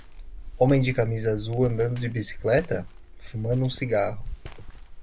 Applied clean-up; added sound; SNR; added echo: none; Walk, footsteps; 11 dB; none.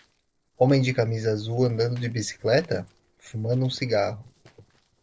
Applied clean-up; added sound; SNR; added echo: neural separator model SepFormer DNS4.